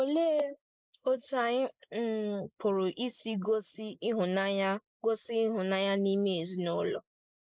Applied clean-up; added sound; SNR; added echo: neural mask model Resemble Enhance denoiser.